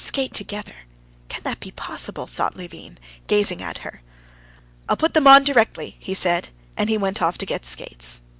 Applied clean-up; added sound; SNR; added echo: none; none; none; none.